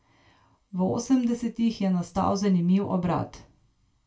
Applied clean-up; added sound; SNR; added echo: none; none; none; reverberation time 0.2 s.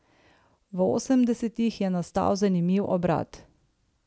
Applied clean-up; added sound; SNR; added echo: none; none; none; none.